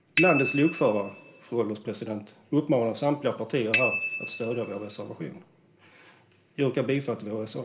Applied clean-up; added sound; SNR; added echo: none; Bicycle bell; 6 dB; reverberation time 1.9 s.